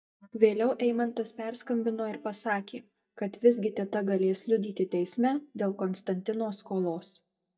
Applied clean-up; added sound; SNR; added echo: neural mask model DeepFilterNet 3.